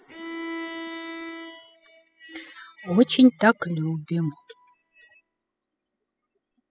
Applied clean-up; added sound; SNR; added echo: classical method spectral subtraction.